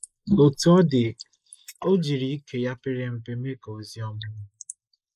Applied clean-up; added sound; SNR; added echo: neural mask model Resemble Enhance denoiser.